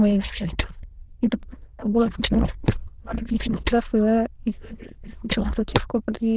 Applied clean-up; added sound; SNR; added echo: neural diffusion model UNIVERSE++.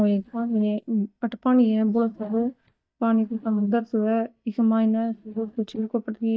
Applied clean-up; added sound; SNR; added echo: neural mask model DeepFilterNet 3.